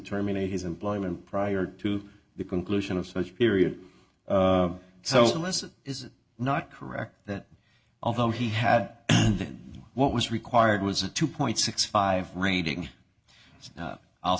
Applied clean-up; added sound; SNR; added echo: none; none; none; none.